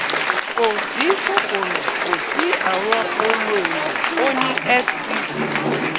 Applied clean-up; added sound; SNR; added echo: none; Applause / Crowd; -3 dB; none.